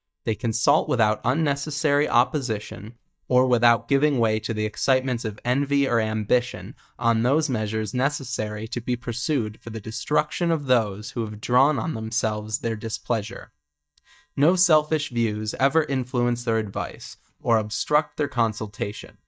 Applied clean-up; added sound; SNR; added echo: neural mask model DeepFilterNet 3.